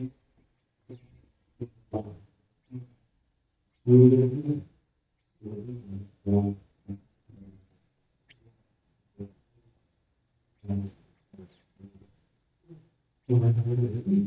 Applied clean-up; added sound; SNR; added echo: neural mask model DeepFilterNet 3.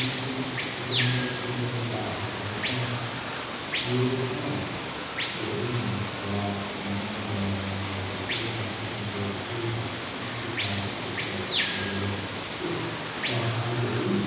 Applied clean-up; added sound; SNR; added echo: none; Water; 0 dB; reverberation time 1.3 s.